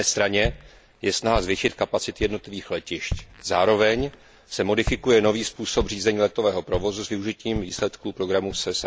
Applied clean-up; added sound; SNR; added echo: none; Walk, footsteps; 13 dB; none.